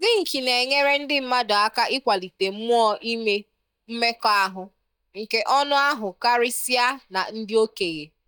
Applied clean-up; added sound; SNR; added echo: neural mask model DeepFilterNet 3.